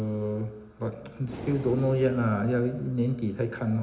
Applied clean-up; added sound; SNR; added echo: none; Breathing; 17 dB; reverberation time 0.8 s.